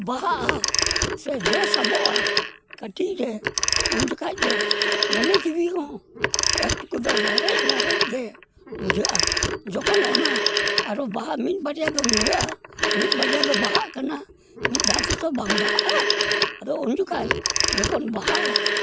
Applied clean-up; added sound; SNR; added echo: none; Telephone; -4 dB; none.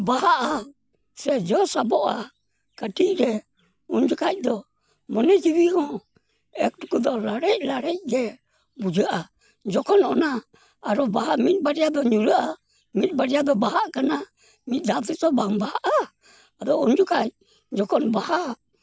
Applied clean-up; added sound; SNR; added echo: none; none; none; none.